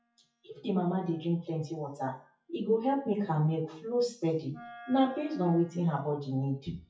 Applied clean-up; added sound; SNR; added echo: classical method WPE with log-MMSE.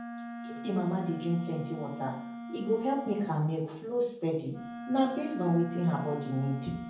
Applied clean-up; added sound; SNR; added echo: none; Wind instrument, woodwind instrument; 10 dB; reverberation time 0.7 s.